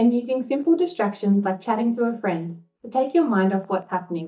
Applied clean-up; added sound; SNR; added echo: neural mask model DeepFilterNet 3.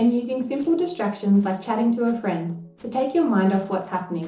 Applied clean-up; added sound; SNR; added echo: neural separator model SepFormer DNS4.